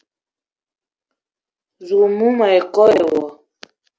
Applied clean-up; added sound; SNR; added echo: none; none; none; none.